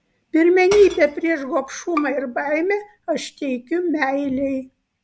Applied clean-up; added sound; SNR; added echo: none; Shatter / Crushing + Bowed string instrument; 16 dB; none.